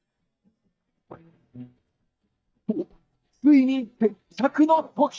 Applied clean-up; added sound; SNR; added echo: neural mask model DeepFilterNet 3.